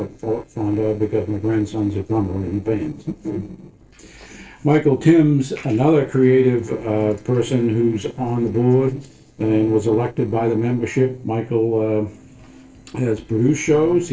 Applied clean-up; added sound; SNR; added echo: neural separator model SepFormer DNS4.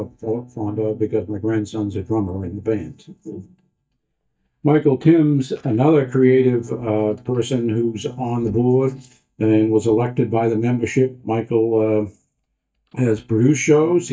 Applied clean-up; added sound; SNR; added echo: neural mask model DeepFilterNet 3.